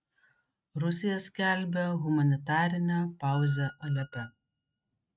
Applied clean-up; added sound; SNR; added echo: neural mask model RNNoise.